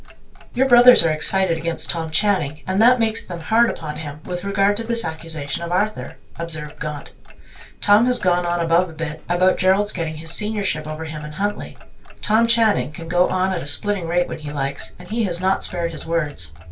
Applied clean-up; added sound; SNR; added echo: none; Clock; 13 dB; reverberation time 0.2 s.